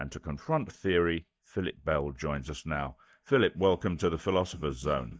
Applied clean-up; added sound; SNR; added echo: neural mask model DeepFilterNet 3.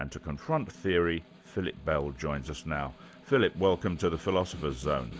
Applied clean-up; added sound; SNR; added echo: none; Snare drum; 19 dB; none.